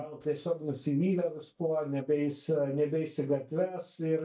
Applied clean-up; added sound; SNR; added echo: neural mask model DeepFilterNet 3.